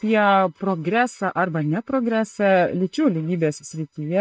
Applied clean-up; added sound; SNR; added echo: neural mask model DeepFilterNet 3.